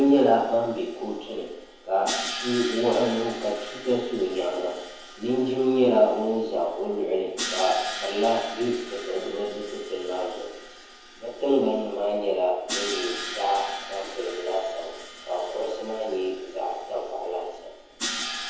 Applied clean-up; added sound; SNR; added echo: none; Crash cymbal; 11 dB; reverberation time 1.0 s.